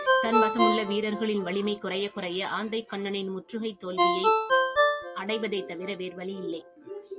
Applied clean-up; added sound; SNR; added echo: none; Ringtone; -3 dB; none.